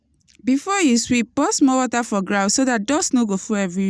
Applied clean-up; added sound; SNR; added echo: none; none; none; none.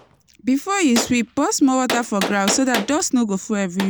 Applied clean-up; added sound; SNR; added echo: none; Gunshot, gunfire; 10 dB; none.